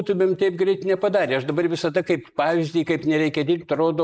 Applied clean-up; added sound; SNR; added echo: neural mask model Resemble Enhance denoiser.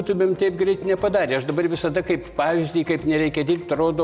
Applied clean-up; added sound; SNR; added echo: none; none; none; none.